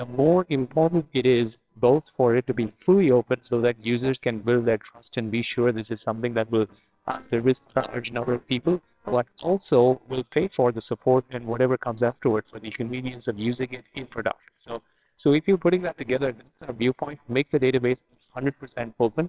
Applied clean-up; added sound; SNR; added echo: neural separator model SepFormer WHAMR!.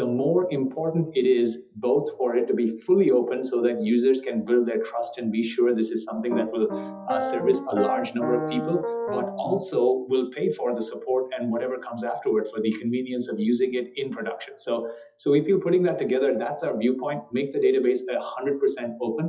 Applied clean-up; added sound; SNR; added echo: classical method WPE with log-MMSE.